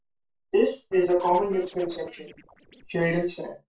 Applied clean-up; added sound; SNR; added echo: neural separator model SepFormer DNS4.